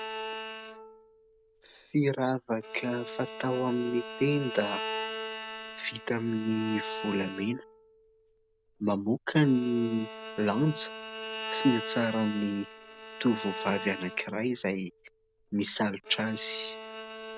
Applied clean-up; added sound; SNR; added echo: none; Bowed string instrument; 9 dB; none.